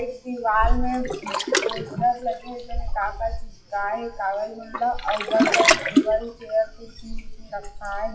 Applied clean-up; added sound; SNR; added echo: classical method WPE with log-MMSE.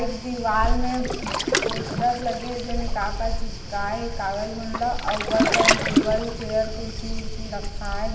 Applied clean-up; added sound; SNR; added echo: none; Waves, surf; -2 dB; reverberation time 1.0 s.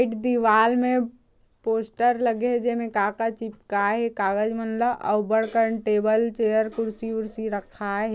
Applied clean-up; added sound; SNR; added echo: none; none; none; none.